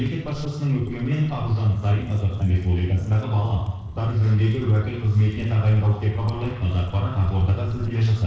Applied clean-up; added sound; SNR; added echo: neural separator model SepFormer DNS4.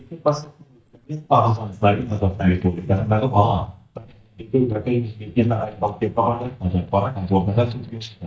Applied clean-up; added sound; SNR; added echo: neural mask model DeepFilterNet 3.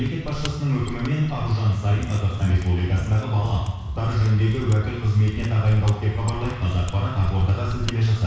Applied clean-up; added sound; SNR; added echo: none; Mechanisms; 13 dB; reverberation time 1.1 s.